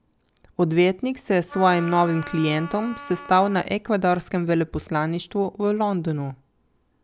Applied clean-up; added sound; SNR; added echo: none; Wind instrument, woodwind instrument; 15 dB; none.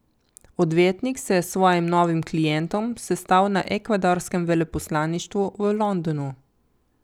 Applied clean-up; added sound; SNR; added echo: none; none; none; none.